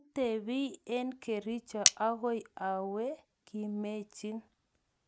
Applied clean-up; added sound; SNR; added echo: none; Cutlery, silverware; -3 dB; none.